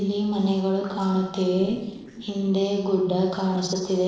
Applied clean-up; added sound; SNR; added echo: neural separator model SepFormer DNS4.